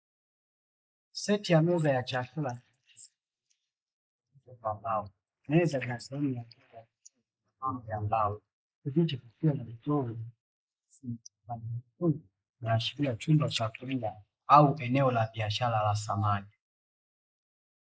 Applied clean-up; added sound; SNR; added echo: neural mask model Resemble Enhance denoiser.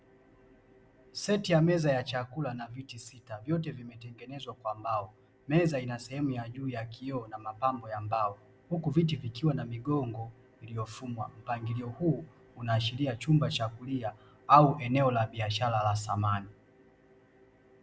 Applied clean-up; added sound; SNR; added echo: none; none; none; none.